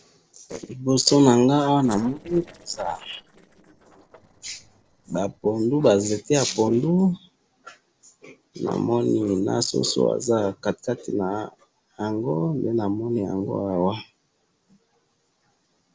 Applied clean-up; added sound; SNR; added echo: neural separator model SepFormer DNS4.